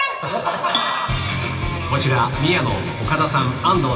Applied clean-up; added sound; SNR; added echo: none; Bell; 13 dB; reverberation time 2.6 s.